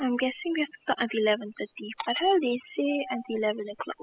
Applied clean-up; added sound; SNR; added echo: classical method spectral subtraction.